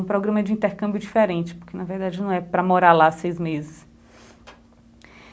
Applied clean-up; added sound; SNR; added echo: none; none; none; none.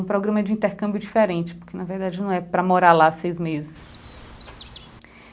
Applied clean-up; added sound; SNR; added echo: none; Chirp, tweet; 19 dB; none.